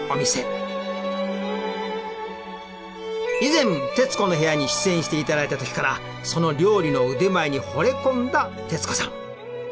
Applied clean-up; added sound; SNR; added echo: none; none; none; none.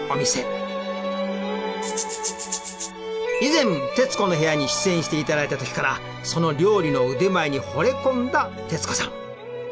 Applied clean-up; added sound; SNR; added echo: none; Rattle (instrument); 8 dB; none.